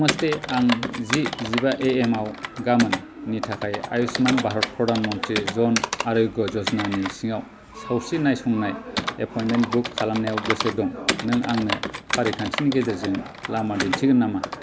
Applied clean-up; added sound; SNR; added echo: none; Computer keyboard; 6 dB; none.